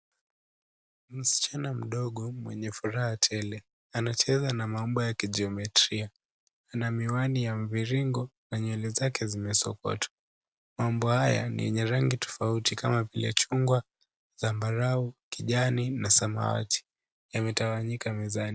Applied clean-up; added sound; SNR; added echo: none; none; none; none.